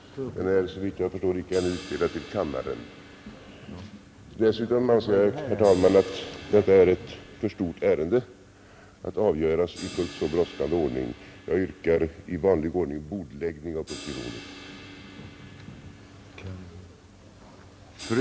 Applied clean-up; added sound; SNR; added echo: none; Crash cymbal; 20 dB; none.